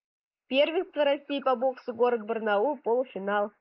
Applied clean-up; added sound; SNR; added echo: neural mask model Resemble Enhance denoiser.